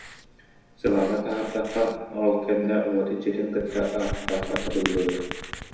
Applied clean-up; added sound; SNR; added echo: none; Writing; 11 dB; reverberation time 1.0 s.